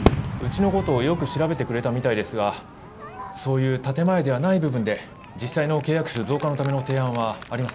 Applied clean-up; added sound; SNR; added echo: none; Crowd / Fireworks; 8 dB; none.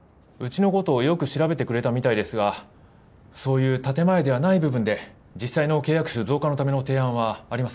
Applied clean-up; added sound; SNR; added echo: none; none; none; none.